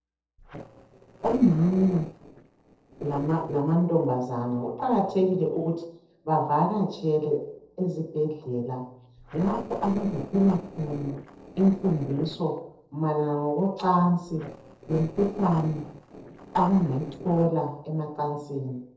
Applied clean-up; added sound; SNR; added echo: neural separator model SepFormer DNS4.